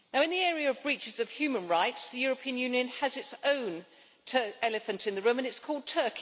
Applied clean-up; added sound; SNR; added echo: none; none; none; none.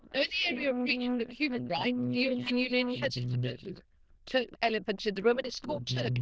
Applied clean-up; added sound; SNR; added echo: neural diffusion model UNIVERSE++.